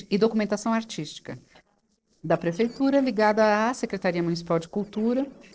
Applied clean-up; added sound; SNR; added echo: neural separator model SepFormer DNS4.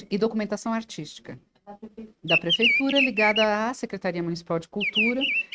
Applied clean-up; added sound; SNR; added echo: neural mask model RNNoise.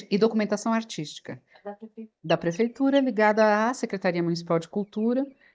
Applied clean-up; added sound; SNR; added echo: neural mask model DeepFilterNet 3.